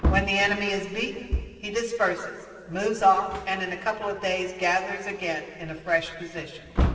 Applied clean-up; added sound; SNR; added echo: none; Wood; 5 dB; reverberation time 2.1 s.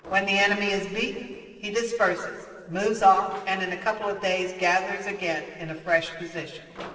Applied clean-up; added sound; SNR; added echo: neural separator model SepFormer DNS4.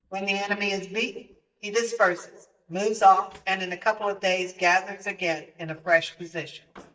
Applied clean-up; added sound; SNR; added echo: neural mask model DeepFilterNet 3.